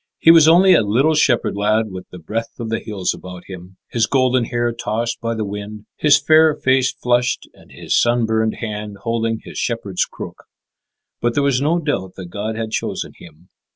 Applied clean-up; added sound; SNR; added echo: none; none; none; none.